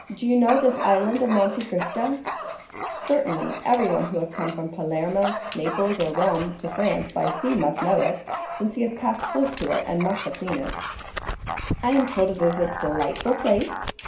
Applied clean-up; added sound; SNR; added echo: none; Dog; 8 dB; reverberation time 0.5 s.